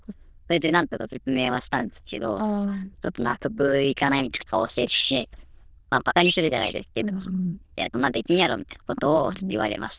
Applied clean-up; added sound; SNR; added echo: neural diffusion model UNIVERSE++.